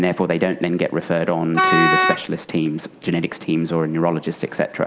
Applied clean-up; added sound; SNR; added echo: none; Wind instrument, woodwind instrument; -2 dB; none.